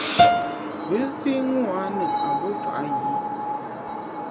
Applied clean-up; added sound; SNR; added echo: none; Piano + Screech; -4 dB; none.